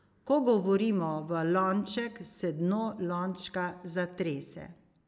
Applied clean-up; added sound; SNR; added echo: none; none; none; none.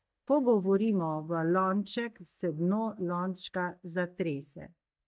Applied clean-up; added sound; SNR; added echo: neural mask model DeepFilterNet 3.